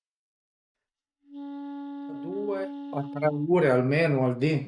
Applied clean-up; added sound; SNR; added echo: neural mask model RNNoise.